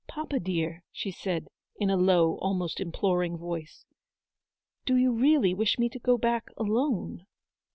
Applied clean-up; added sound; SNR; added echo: none; none; none; none.